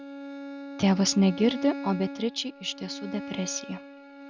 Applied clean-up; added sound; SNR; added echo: none; Bowed string instrument; 11 dB; none.